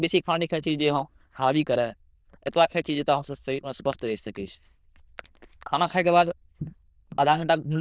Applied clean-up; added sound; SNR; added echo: neural diffusion model UNIVERSE++.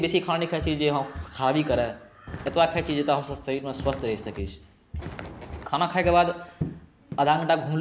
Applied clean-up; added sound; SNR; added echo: none; Walk, footsteps + Walk, footsteps; 12 dB; none.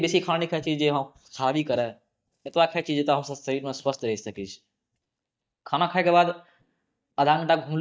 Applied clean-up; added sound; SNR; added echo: neural mask model DeepFilterNet 3.